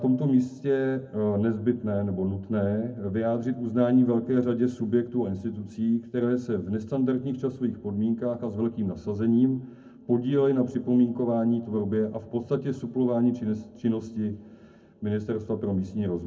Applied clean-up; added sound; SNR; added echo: none; none; none; reverberation time 0.3 s.